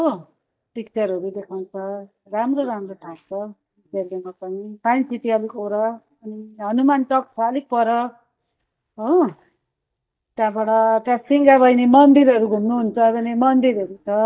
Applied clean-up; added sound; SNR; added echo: neural mask model DeepFilterNet 3.